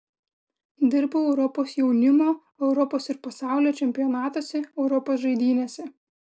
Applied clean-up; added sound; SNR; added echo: none; none; none; none.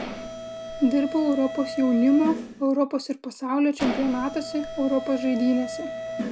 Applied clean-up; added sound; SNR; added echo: none; Mechanisms; 9 dB; none.